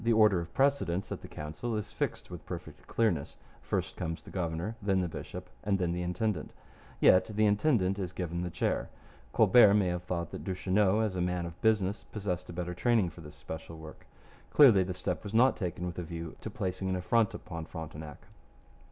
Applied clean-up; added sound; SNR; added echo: none; none; none; none.